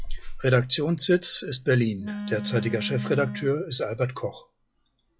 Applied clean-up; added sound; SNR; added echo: classical method log-MMSE.